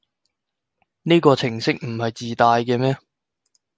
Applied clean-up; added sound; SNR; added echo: none; none; none; none.